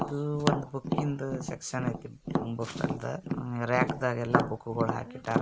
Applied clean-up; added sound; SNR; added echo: none; Tap; 0 dB; none.